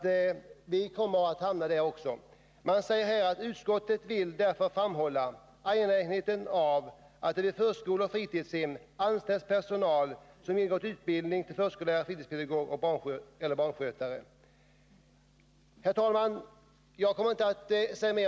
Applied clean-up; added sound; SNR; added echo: none; none; none; none.